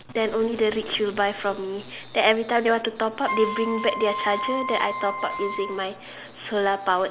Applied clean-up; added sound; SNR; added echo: none; Wind instrument, woodwind instrument; 6 dB; none.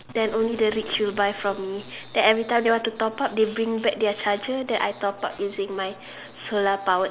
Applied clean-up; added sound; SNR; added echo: none; none; none; none.